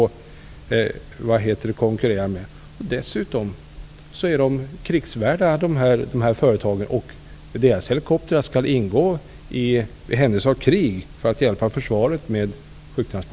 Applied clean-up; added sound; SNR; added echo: none; none; none; none.